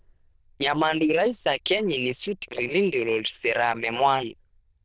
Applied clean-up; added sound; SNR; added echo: neural diffusion model UNIVERSE++.